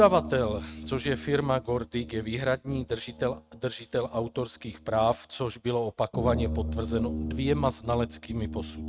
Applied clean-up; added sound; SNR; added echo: neural mask model RNNoise.